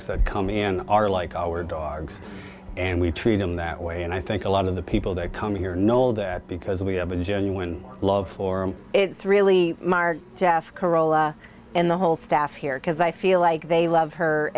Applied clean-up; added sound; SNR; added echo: none; none; none; none.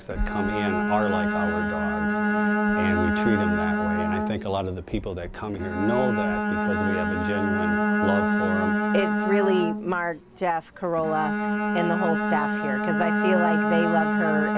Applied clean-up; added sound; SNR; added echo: none; Bowed string instrument; -3 dB; none.